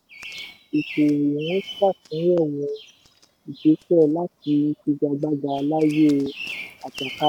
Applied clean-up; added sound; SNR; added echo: none; Bird vocalization, bird call, bird song; 17 dB; none.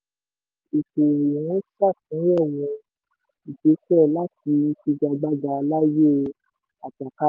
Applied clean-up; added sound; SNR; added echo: none; none; none; none.